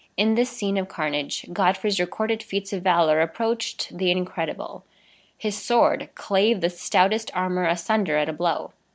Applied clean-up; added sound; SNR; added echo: none; none; none; none.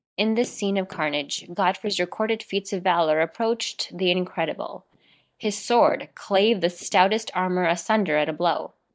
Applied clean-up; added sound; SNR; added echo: neural mask model DeepFilterNet 3.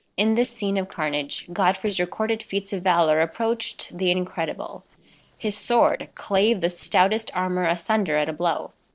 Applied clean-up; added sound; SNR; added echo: neural separator model SepFormer DNS4.